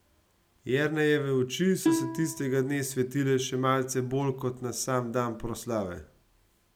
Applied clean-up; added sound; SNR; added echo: none; Plucked string instrument; 2 dB; none.